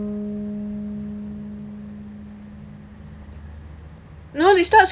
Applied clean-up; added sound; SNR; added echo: none; Bass guitar; 10 dB; none.